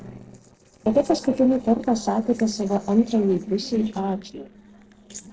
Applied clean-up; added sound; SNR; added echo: neural separator model SepFormer DNS4.